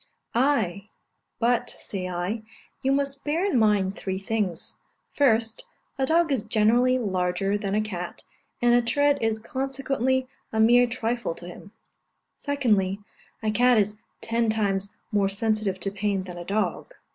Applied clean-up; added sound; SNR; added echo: none; none; none; none.